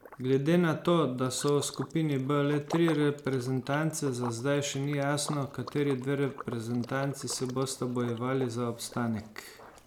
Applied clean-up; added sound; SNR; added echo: none; Liquid; 17 dB; none.